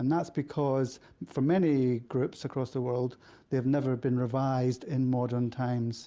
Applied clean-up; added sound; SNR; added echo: none; none; none; none.